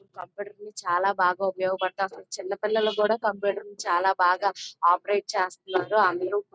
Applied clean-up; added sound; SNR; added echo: none; none; none; none.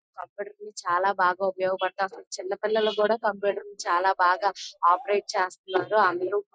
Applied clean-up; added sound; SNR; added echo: classical method Wiener filter.